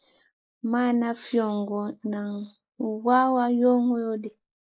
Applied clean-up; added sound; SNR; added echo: neural mask model Resemble Enhance denoiser.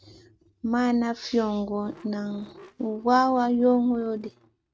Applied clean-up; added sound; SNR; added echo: neural mask model RNNoise.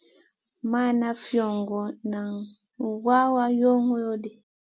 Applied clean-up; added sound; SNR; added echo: none; none; none; none.